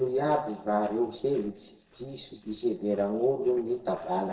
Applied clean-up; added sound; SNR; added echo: neural separator model SepFormer DNS4.